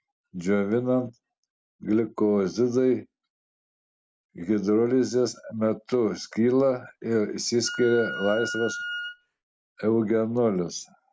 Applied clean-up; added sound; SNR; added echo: none; Wind instrument, woodwind instrument; 9 dB; none.